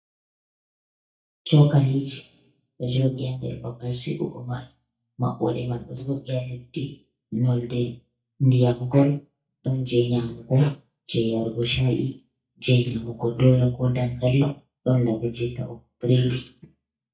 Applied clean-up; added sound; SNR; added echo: neural mask model DeepFilterNet 3.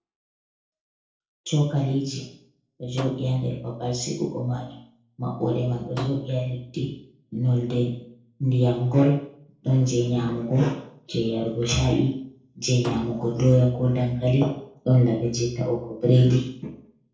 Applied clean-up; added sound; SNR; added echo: neural separator model SepFormer DNS4.